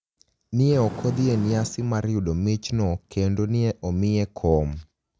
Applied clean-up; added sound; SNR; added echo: none; Fire; 15 dB; none.